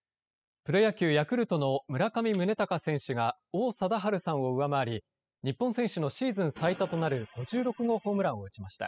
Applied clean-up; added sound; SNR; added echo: classical method spectral subtraction.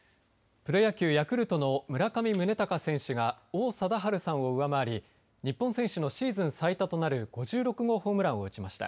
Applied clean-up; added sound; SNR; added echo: none; none; none; none.